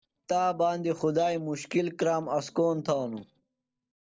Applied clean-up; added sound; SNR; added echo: neural separator model SepFormer DNS4.